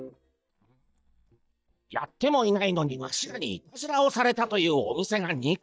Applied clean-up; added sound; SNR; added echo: neural mask model DeepFilterNet 3.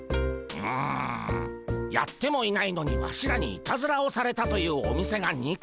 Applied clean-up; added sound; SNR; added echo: none; Plucked string instrument; 18 dB; none.